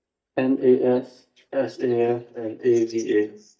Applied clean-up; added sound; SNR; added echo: neural mask model DeepFilterNet 3.